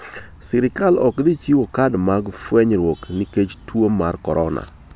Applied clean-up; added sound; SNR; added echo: none; none; none; none.